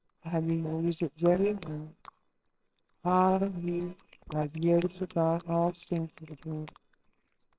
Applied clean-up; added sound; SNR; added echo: neural separator model SepFormer WHAMR!.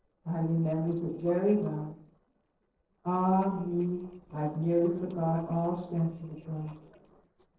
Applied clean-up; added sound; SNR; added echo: neural separator model SepFormer DNS4.